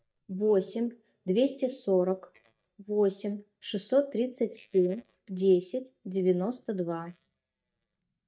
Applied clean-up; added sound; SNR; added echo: neural mask model DeepFilterNet 3.